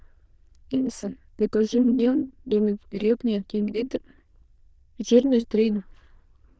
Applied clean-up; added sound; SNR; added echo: neural diffusion model UNIVERSE++.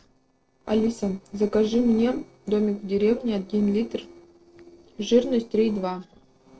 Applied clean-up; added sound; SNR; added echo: neural separator model SepFormer DNS4.